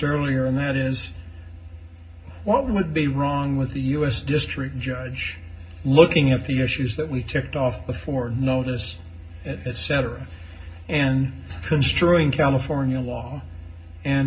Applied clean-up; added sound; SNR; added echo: none; none; none; reverberation time 0.4 s.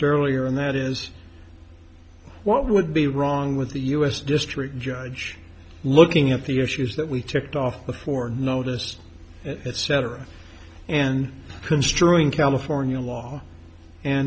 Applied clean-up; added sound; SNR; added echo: none; none; none; none.